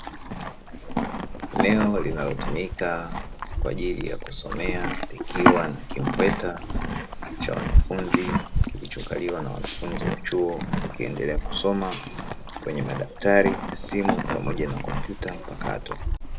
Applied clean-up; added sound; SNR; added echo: none; Livestock, farm animals, working animals; -1 dB; none.